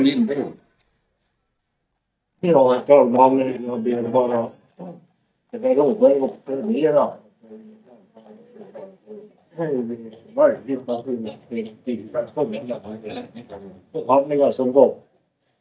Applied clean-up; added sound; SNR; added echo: neural mask model DeepFilterNet 3.